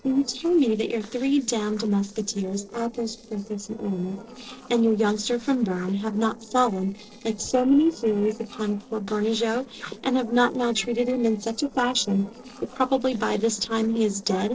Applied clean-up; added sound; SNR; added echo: neural separator model SepFormer DNS4.